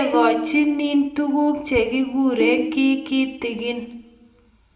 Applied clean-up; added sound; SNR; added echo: none; Tabla; 8 dB; reverberation time 0.7 s.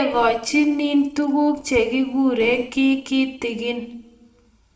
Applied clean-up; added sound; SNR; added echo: neural separator model SepFormer DNS4.